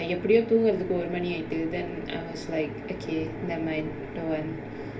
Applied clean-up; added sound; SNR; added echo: none; Gong; 18 dB; reverberation time 0.3 s.